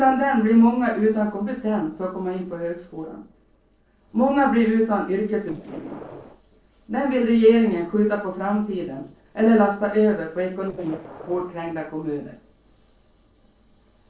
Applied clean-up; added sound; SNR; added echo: neural separator model SepFormer DNS4.